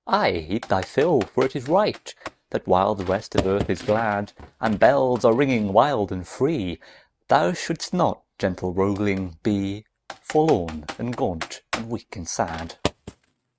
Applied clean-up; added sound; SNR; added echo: neural mask model RNNoise.